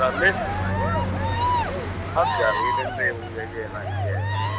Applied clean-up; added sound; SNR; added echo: none; Car passing by + Cheering; -3 dB; none.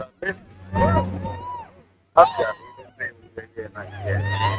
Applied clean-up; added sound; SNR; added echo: neural mask model RNNoise.